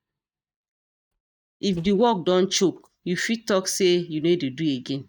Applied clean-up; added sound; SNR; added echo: neural mask model DeepFilterNet 3.